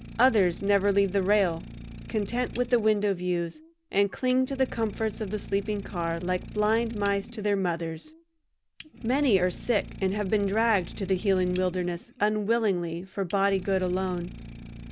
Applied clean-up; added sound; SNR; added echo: none; Idling; 15 dB; none.